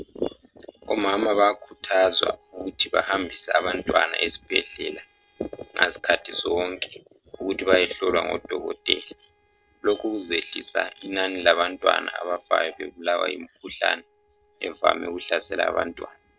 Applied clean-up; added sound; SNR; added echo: neural separator model SepFormer DNS4.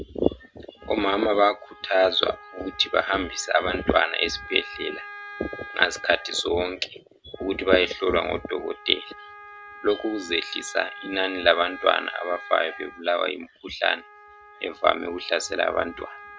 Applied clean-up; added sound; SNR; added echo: none; Wind instrument, woodwind instrument; 17 dB; none.